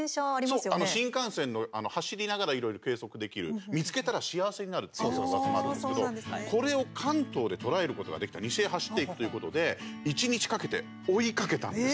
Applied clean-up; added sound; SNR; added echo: none; none; none; none.